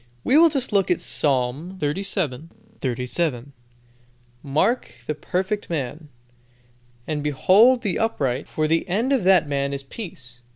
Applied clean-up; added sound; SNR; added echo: none; none; none; none.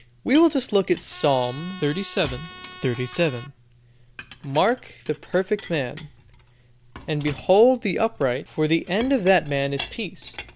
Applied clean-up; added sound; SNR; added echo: none; Chink, clink + Trumpet; 18 dB; none.